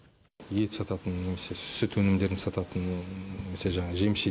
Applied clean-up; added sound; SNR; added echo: none; none; none; none.